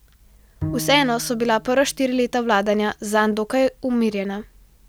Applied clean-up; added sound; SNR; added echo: none; Bowed string instrument; 13 dB; none.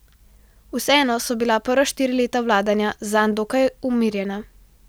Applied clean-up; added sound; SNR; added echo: none; none; none; none.